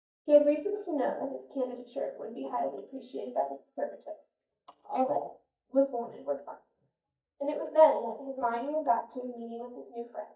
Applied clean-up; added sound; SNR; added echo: neural mask model DeepFilterNet 3.